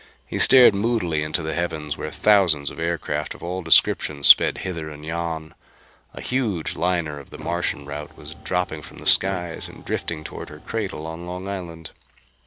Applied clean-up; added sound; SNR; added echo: none; Car; 18 dB; none.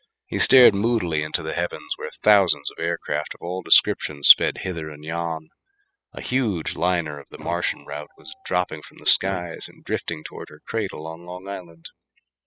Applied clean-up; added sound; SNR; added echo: classical method spectral subtraction.